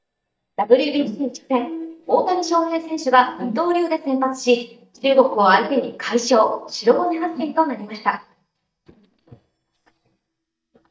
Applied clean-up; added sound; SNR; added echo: neural mask model DeepFilterNet 3.